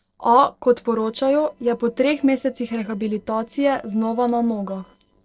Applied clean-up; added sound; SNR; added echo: neural separator model SepFormer DNS4.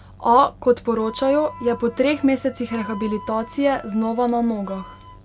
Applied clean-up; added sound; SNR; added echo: none; Wind instrument, woodwind instrument; 19 dB; none.